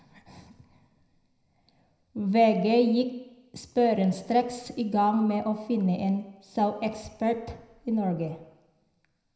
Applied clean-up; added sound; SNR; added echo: none; none; none; reverberation time 0.7 s.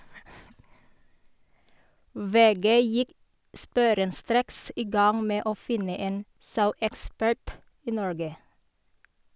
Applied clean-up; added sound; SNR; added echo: none; none; none; none.